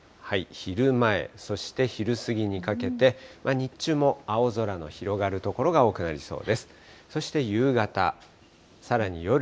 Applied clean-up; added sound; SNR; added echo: none; none; none; none.